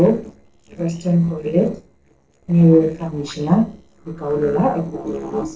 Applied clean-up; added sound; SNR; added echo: neural separator model SepFormer DNS4.